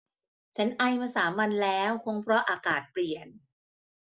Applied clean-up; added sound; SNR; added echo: none; none; none; none.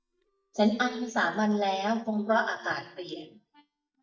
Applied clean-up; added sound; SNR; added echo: neural mask model DeepFilterNet 3.